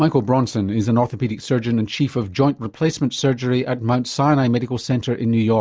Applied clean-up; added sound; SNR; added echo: none; none; none; none.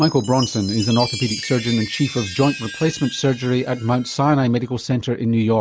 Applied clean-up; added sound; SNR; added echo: none; Chime; 13 dB; none.